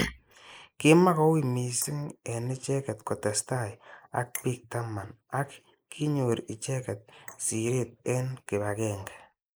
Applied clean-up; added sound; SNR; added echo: neural mask model Resemble Enhance denoiser.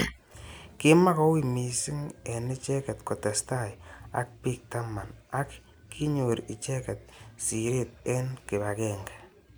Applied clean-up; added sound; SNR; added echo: none; none; none; none.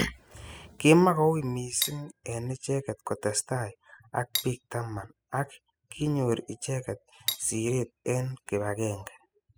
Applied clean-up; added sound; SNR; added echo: classical method spectral subtraction.